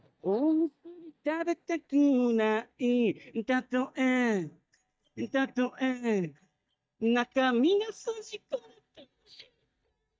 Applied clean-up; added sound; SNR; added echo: neural mask model DeepFilterNet 3.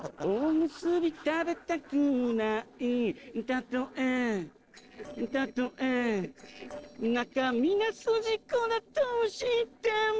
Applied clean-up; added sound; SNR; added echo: neural separator model SepFormer DNS4.